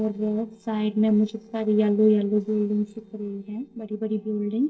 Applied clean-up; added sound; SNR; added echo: neural separator model SepFormer DNS4.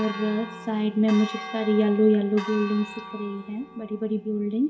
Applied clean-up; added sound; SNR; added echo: none; Church bell; 14 dB; reverberation time 1.6 s.